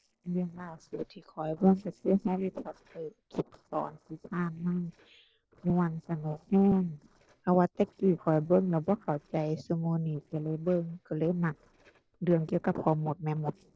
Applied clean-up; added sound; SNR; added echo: neural separator model SepFormer DNS4.